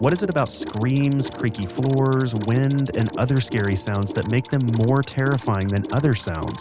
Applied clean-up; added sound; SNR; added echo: none; Mechanisms; 13 dB; none.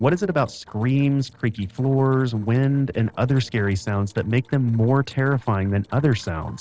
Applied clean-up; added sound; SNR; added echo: neural separator model SepFormer DNS4.